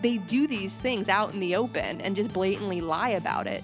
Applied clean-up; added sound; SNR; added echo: none; Organ; 14 dB; none.